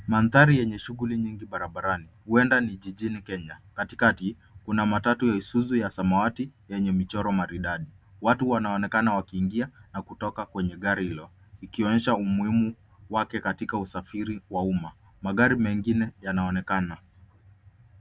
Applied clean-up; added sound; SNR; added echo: none; none; none; none.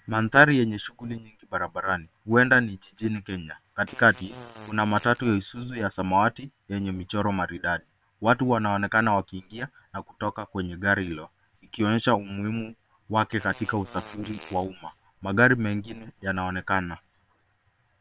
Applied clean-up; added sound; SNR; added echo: neural separator model SepFormer WHAM!.